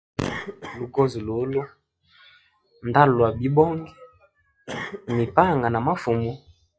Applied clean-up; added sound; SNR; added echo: classical method log-MMSE.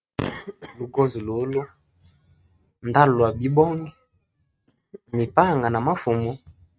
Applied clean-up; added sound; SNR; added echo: neural mask model RNNoise.